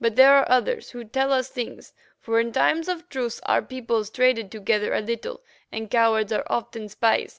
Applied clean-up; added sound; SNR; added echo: none; none; none; none.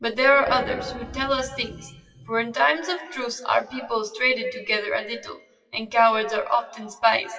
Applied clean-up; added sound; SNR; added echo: classical method WPE with log-MMSE.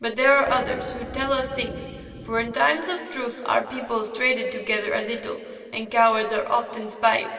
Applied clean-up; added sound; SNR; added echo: none; Wind instrument, woodwind instrument; 15 dB; reverberation time 2.6 s.